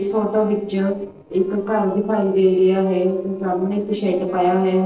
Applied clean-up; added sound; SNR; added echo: neural separator model SepFormer DNS4.